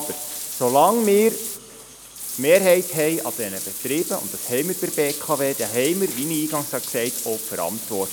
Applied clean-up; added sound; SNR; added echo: none; Bathtub (filling or washing); 8 dB; none.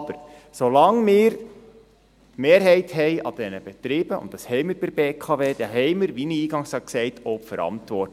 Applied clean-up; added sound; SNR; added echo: none; none; none; none.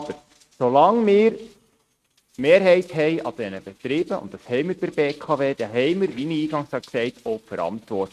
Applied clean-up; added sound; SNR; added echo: neural mask model RNNoise.